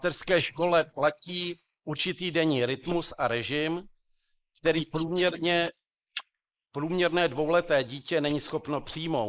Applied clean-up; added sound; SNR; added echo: neural mask model Resemble Enhance denoiser.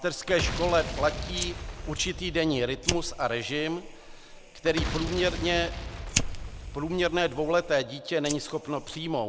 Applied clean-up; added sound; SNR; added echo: none; Fire + Boom; 6 dB; none.